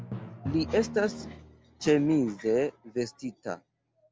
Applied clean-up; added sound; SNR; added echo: none; Drum; 13 dB; none.